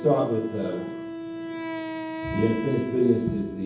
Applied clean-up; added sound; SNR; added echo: none; Wind instrument, woodwind instrument; 8 dB; reverberation time 0.9 s.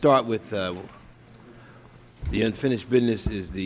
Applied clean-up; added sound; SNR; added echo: none; none; none; none.